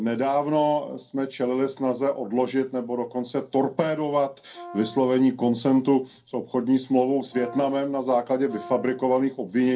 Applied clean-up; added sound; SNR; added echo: none; Brass instrument; 19 dB; reverberation time 0.3 s.